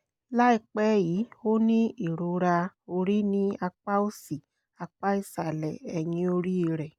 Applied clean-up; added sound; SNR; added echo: none; none; none; none.